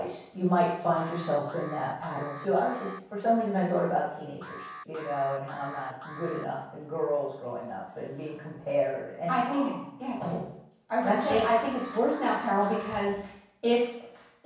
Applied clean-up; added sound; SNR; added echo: none; Alarm; 16 dB; reverberation time 0.7 s.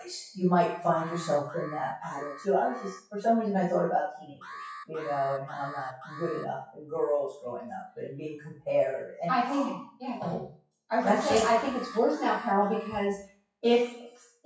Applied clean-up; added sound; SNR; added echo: classical method WPE with log-MMSE.